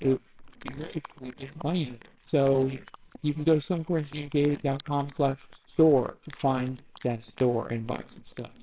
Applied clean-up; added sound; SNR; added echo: neural separator model SepFormer WHAMR!.